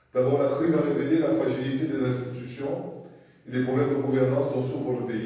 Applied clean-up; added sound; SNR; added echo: none; none; none; reverberation time 1.1 s.